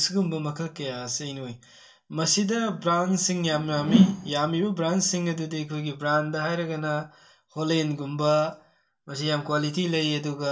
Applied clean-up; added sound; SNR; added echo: none; Whoosh, swoosh, swish; -2 dB; reverberation time 0.2 s.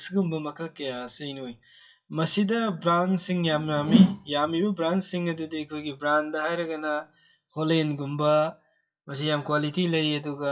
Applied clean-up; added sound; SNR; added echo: classical method WPE with log-MMSE.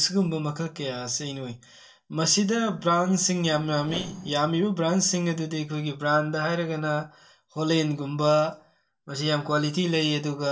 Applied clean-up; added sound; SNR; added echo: neural separator model SepFormer DNS4.